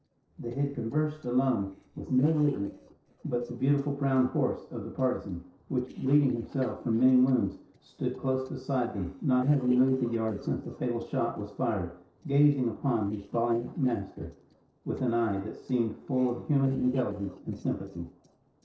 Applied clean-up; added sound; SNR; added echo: neural separator model SepFormer DNS4.